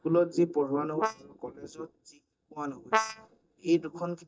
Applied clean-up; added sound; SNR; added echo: neural mask model DeepFilterNet 3.